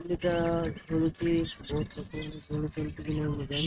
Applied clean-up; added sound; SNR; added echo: neural mask model RNNoise.